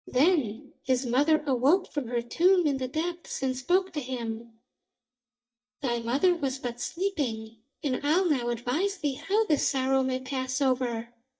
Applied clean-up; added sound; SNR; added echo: neural mask model DeepFilterNet 3.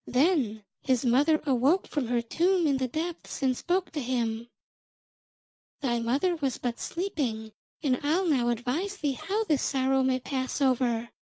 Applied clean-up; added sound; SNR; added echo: none; none; none; none.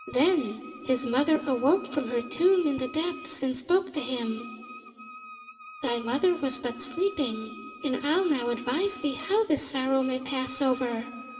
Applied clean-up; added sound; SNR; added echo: none; Wind instrument, woodwind instrument; 18 dB; reverberation time 2.2 s.